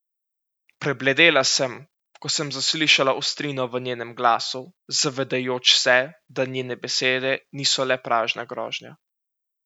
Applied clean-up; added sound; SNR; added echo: none; none; none; none.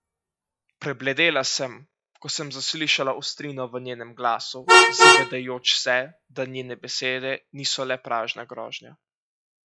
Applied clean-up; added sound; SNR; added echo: classical method log-MMSE.